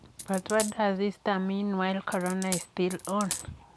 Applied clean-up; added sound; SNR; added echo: none; Coin (dropping); 3 dB; none.